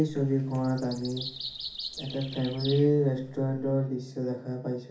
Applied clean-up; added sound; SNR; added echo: none; Bird vocalization, bird call, bird song; 13 dB; reverberation time 0.4 s.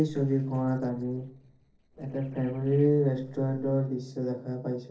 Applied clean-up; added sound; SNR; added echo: neural separator model SepFormer DNS4.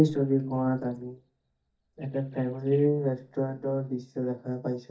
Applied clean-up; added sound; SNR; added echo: neural mask model DeepFilterNet 3.